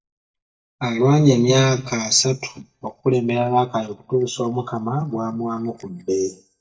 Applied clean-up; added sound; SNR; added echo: neural mask model DeepFilterNet 3.